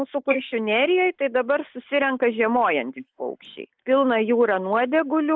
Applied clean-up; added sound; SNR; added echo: neural mask model Resemble Enhance denoiser.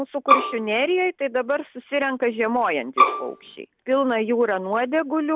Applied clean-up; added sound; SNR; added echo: none; Bowed string instrument; -2 dB; none.